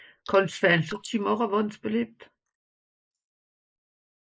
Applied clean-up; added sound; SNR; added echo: neural mask model Resemble Enhance denoiser.